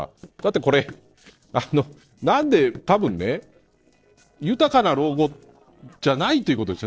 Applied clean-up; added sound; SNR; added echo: neural separator model SepFormer DNS4.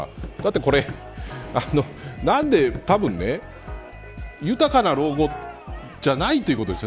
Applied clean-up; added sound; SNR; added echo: none; Knock; 16 dB; none.